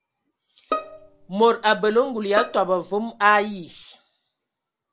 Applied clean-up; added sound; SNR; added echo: none; Bowed string instrument; 10 dB; none.